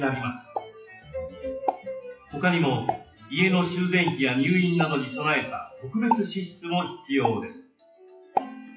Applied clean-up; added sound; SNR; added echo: classical method WPE with log-MMSE.